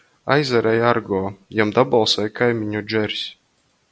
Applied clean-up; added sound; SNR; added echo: none; none; none; none.